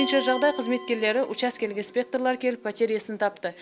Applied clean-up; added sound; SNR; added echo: none; Glass; 8 dB; none.